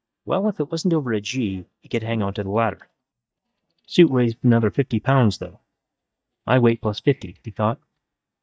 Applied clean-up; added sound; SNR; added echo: neural mask model DeepFilterNet 3.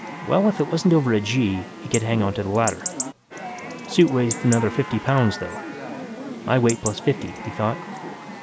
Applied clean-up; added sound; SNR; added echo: none; Chatter / Chirp, tweet / Livestock, farm animals, working animals; 10 dB; none.